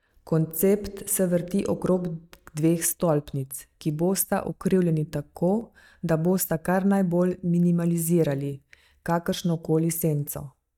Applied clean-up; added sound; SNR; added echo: neural mask model DeepFilterNet 3.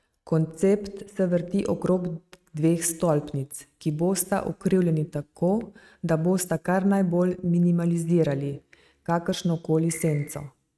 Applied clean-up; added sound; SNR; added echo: neural mask model RNNoise.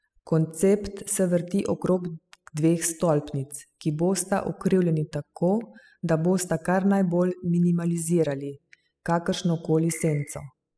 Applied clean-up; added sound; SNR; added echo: classical method spectral subtraction.